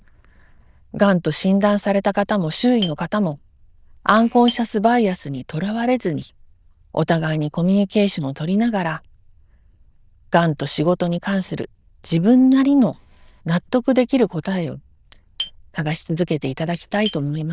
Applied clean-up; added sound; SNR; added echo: neural diffusion model UNIVERSE++.